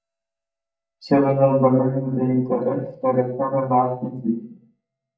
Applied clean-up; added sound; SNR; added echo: neural mask model DeepFilterNet 3.